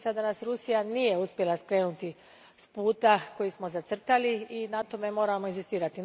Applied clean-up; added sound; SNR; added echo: none; none; none; none.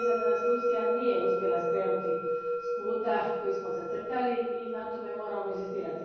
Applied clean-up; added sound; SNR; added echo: none; Musical instrument; -3 dB; reverberation time 1.3 s.